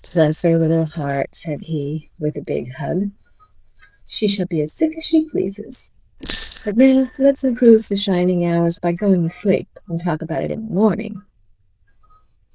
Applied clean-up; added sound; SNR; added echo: neural diffusion model UNIVERSE++.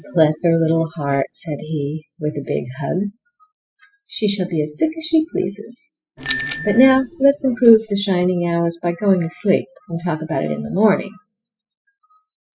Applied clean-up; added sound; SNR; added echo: classical method spectral subtraction.